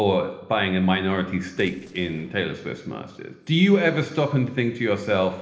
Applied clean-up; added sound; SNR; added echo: neural separator model SepFormer DNS4.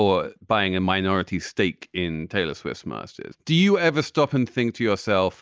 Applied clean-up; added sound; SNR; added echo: none; none; none; none.